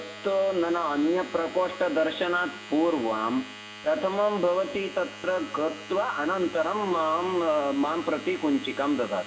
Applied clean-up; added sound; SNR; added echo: none; Domestic sounds, home sounds; 15 dB; reverberation time 0.6 s.